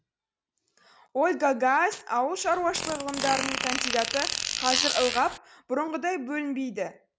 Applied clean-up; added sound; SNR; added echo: none; Fart; 2 dB; none.